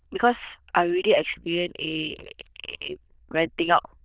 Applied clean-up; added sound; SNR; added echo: neural diffusion model UNIVERSE++.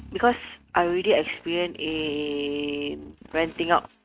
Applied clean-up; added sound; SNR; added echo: neural mask model RNNoise.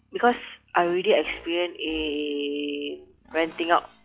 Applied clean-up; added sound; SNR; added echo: classical method log-MMSE.